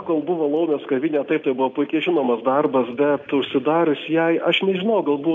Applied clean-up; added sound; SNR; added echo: none; none; none; none.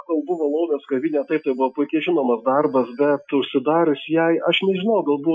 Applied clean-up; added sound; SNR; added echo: classical method Wiener filter.